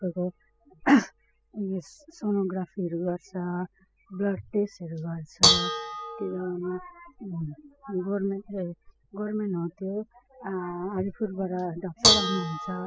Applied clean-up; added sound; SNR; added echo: classical method spectral subtraction.